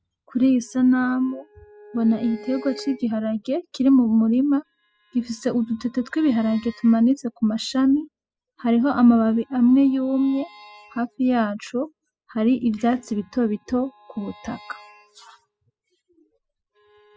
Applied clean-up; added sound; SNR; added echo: classical method spectral subtraction.